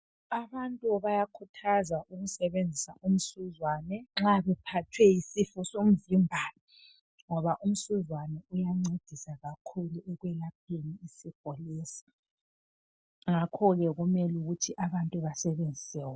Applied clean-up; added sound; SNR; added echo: none; none; none; none.